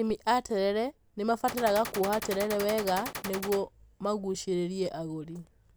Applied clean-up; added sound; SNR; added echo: none; Gunshot, gunfire; 8 dB; none.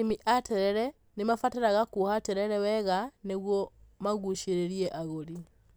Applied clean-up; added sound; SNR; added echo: none; none; none; none.